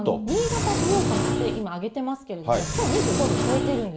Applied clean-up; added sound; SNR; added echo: none; Engine; -2 dB; reverberation time 0.4 s.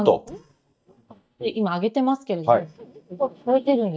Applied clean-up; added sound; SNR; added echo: neural mask model DeepFilterNet 3.